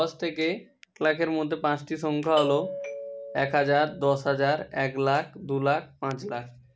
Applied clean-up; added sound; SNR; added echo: none; Doorbell; 10 dB; none.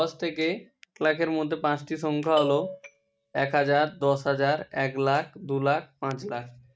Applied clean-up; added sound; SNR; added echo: neural mask model RNNoise.